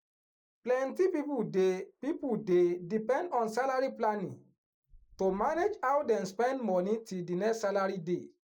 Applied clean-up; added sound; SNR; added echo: neural mask model Resemble Enhance denoiser.